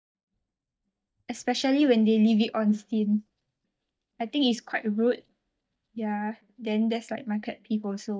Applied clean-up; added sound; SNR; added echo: neural mask model DeepFilterNet 3.